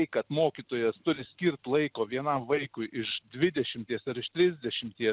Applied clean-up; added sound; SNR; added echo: none; none; none; none.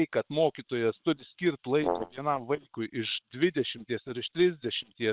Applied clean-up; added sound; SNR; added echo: neural separator model SepFormer WHAM!.